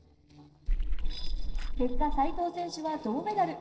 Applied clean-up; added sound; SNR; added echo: neural separator model SepFormer DNS4.